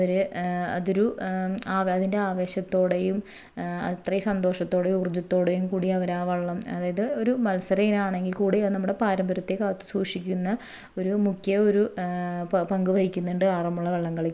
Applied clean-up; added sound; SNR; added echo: none; none; none; none.